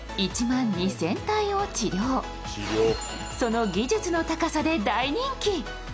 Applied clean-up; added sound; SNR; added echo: none; none; none; none.